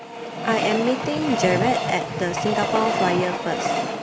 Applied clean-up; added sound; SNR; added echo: none; Train; 1 dB; none.